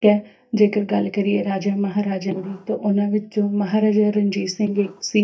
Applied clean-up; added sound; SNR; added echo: neural mask model DeepFilterNet 3.